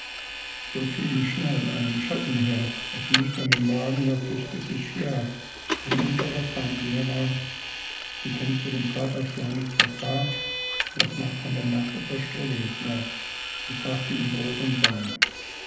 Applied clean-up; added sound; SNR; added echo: none; Vehicle; 3 dB; reverberation time 0.8 s.